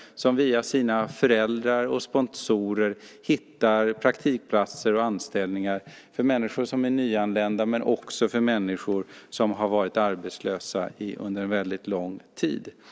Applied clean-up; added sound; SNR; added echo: none; none; none; none.